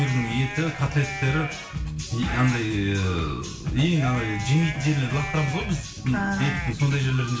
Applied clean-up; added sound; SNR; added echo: none; Livestock, farm animals, working animals; 12 dB; reverberation time 0.6 s.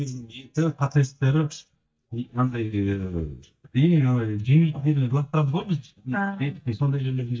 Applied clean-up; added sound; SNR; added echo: neural mask model DeepFilterNet 3.